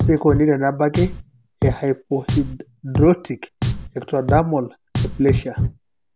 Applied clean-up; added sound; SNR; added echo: none; Drum; 4 dB; none.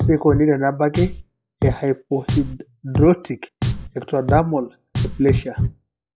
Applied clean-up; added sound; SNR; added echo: classical method log-MMSE.